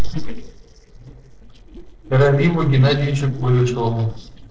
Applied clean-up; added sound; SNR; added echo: neural separator model SepFormer DNS4.